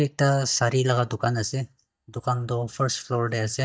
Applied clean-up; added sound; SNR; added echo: neural mask model DeepFilterNet 3.